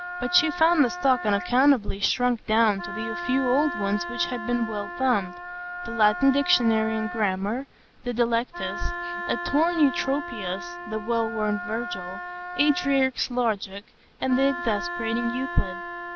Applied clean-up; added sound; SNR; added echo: none; Wind instrument, woodwind instrument; 9 dB; none.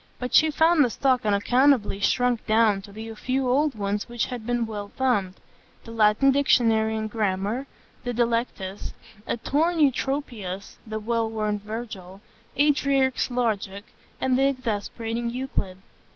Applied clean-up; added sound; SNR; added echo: none; none; none; none.